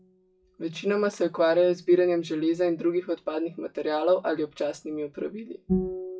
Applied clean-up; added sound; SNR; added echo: classical method WPE with log-MMSE.